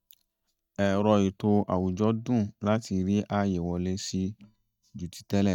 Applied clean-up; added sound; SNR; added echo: neural mask model DeepFilterNet 3.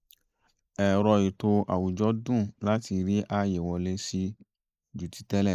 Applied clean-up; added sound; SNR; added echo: neural mask model Resemble Enhance denoiser.